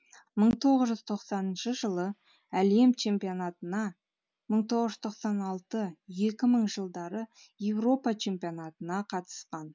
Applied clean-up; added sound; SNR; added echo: none; none; none; none.